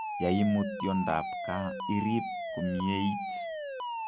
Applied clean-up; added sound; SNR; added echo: none; Alarm; 4 dB; none.